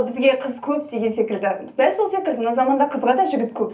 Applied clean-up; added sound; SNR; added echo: none; none; none; reverberation time 0.3 s.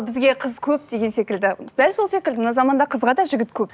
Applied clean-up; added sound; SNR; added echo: none; none; none; none.